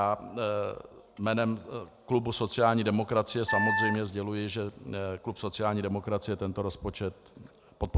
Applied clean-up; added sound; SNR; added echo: none; Wind instrument, woodwind instrument; 0 dB; none.